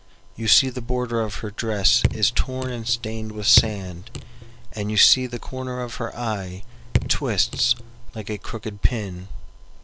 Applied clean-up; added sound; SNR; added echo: none; Raindrop / Drip; 4 dB; none.